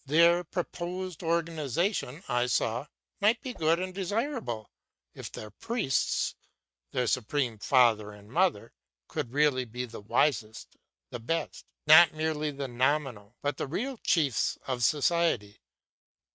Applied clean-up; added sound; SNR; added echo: neural mask model RNNoise.